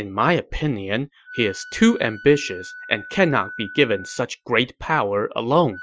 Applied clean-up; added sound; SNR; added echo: classical method Wiener filter.